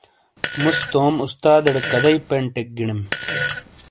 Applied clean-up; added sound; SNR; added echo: none; Fart; 6 dB; none.